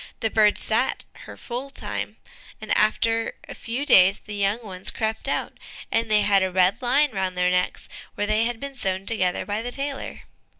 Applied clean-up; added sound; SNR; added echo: none; none; none; none.